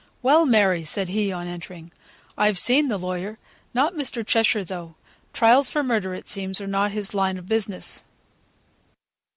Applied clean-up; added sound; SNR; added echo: none; none; none; none.